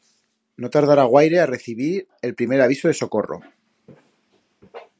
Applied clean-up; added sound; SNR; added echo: none; none; none; none.